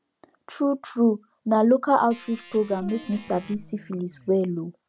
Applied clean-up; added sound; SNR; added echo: none; Organ + Guitar; 18 dB; none.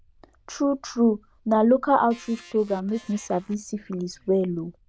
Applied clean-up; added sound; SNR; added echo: neural diffusion model UNIVERSE++.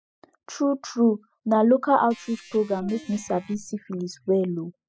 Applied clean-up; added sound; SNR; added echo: classical method spectral subtraction.